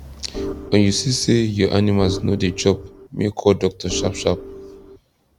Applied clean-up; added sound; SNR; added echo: none; Organ; 11 dB; none.